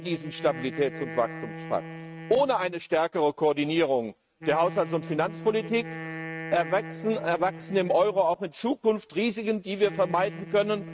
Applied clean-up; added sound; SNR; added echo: neural mask model RNNoise.